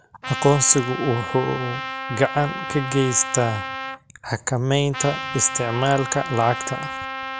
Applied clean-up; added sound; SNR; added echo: none; Trumpet; 8 dB; none.